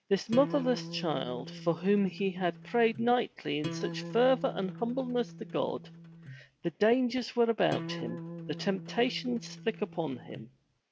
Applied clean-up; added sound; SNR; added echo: none; Acoustic guitar; 12 dB; none.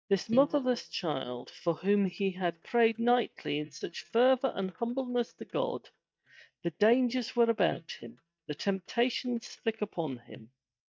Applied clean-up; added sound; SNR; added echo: neural mask model DeepFilterNet 3.